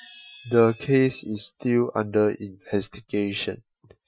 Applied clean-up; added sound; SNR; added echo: classical method Wiener filter.